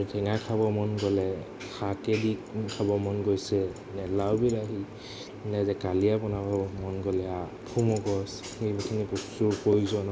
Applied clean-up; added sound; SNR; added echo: none; none; none; none.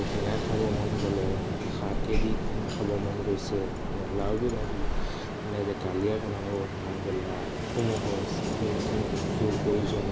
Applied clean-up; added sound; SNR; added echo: none; Ocean; -1 dB; none.